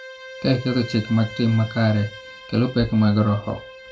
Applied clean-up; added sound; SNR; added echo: none; Bowed string instrument; 17 dB; reverberation time 0.2 s.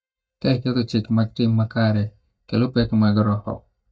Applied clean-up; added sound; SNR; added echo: neural mask model DeepFilterNet 3.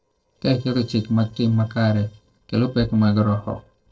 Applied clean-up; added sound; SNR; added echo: neural separator model SepFormer DNS4.